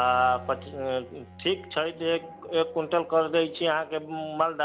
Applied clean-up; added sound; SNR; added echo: none; Bowed string instrument; 20 dB; none.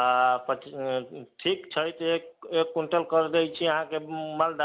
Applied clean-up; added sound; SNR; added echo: none; none; none; none.